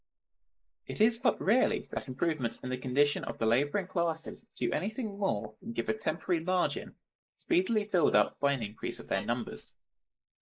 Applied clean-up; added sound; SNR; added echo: neural mask model Resemble Enhance denoiser.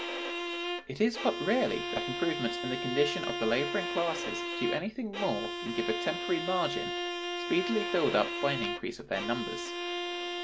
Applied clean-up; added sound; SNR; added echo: none; Bowed string instrument; 3 dB; none.